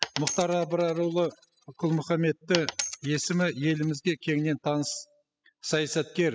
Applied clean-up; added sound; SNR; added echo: classical method spectral subtraction.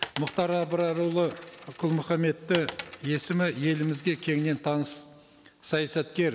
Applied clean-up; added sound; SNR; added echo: none; Coin (dropping); 11 dB; none.